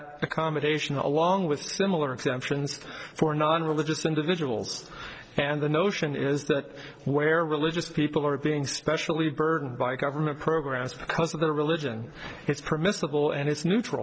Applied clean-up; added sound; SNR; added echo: neural separator model SepFormer DNS4.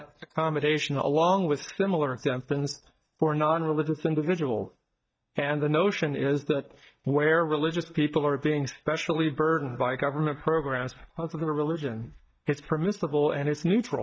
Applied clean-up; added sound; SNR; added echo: neural mask model DeepFilterNet 3.